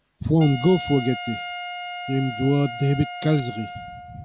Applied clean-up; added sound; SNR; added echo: none; Wind instrument, woodwind instrument; 11 dB; none.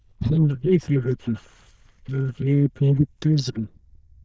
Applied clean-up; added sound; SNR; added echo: neural diffusion model UNIVERSE++.